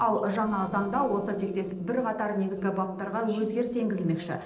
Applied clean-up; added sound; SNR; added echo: neural separator model SepFormer DNS4.